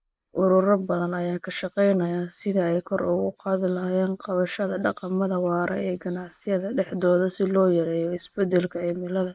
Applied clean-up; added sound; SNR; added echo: neural mask model Resemble Enhance denoiser.